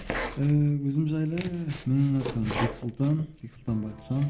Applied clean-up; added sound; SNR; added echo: none; Domestic sounds, home sounds; 11 dB; none.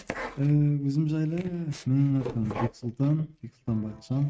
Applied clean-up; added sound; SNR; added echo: neural mask model RNNoise.